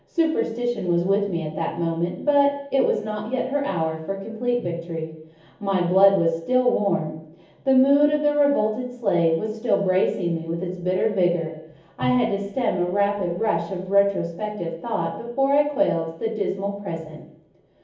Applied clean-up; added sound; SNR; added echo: none; none; none; reverberation time 0.7 s.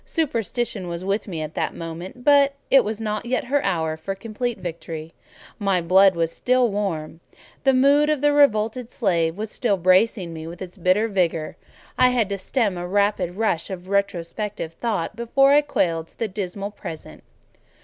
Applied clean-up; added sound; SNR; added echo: none; none; none; none.